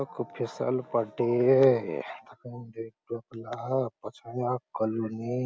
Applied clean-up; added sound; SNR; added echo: none; none; none; none.